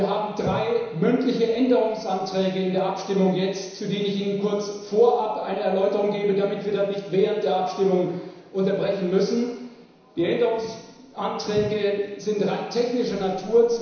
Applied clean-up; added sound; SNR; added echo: none; none; none; reverberation time 1.0 s.